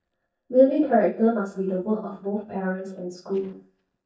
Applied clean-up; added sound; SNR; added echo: neural mask model DeepFilterNet 3.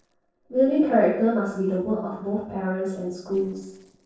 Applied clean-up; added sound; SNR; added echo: neural separator model SepFormer DNS4.